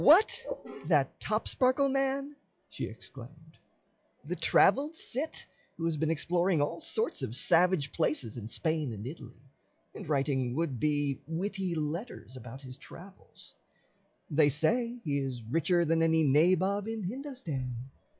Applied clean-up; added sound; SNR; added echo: classical method log-MMSE.